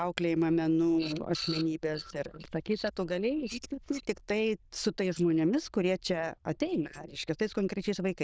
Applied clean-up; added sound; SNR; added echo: neural diffusion model UNIVERSE++.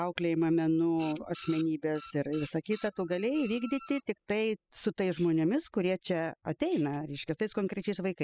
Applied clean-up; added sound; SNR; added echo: classical method spectral subtraction.